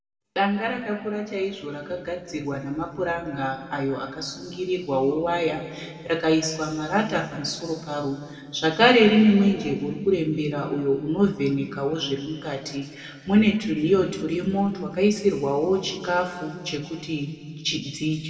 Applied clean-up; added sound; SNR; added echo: none; none; none; reverberation time 2.1 s.